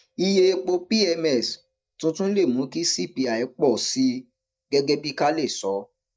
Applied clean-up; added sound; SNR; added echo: neural mask model DeepFilterNet 3.